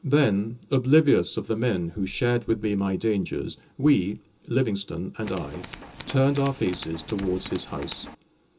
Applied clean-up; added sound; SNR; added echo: none; Tools; 15 dB; reverberation time 0.2 s.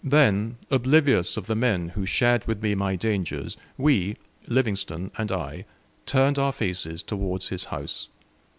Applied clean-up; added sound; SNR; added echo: none; none; none; none.